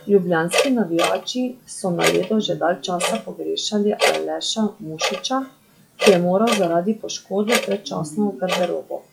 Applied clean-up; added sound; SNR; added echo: classical method log-MMSE.